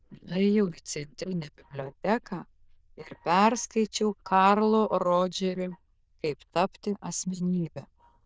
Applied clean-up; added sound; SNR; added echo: neural diffusion model UNIVERSE++.